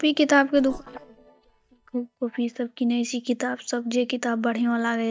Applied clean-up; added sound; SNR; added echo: neural mask model DeepFilterNet 3.